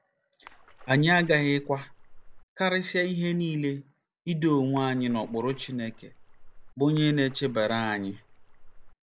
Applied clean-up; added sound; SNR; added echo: none; Splash, splatter; 20 dB; none.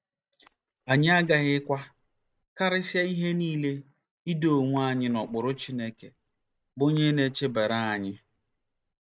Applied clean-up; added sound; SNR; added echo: neural mask model RNNoise.